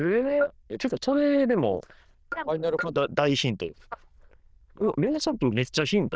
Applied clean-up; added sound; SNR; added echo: neural diffusion model UNIVERSE++.